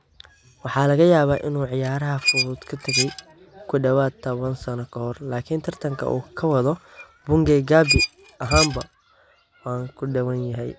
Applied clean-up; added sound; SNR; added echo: none; Squeak; 6 dB; none.